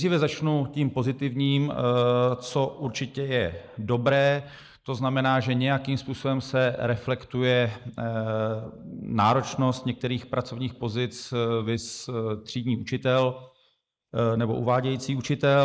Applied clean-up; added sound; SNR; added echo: neural mask model Resemble Enhance denoiser.